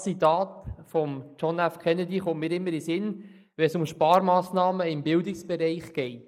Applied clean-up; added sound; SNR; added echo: neural mask model Resemble Enhance denoiser.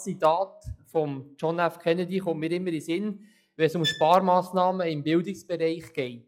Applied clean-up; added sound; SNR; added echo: classical method log-MMSE.